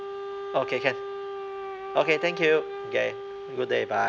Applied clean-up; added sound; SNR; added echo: none; Wind instrument, woodwind instrument; 8 dB; none.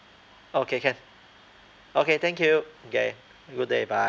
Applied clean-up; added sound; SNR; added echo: none; none; none; none.